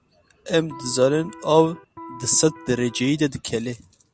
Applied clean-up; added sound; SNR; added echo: none; Electric guitar; 17 dB; none.